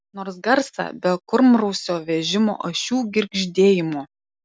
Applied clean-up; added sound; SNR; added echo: none; none; none; none.